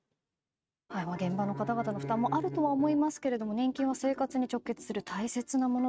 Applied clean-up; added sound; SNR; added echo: neural mask model RNNoise.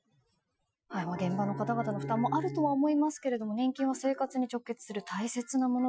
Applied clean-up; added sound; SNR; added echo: classical method Wiener filter.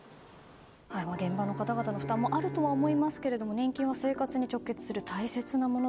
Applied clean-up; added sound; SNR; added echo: none; Bowed string instrument; 9 dB; none.